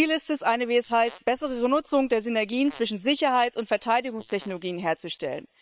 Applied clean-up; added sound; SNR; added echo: neural separator model SepFormer WHAM!.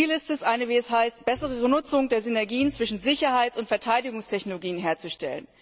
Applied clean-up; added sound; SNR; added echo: none; none; none; none.